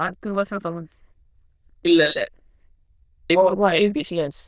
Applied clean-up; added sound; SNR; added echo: neural diffusion model UNIVERSE++.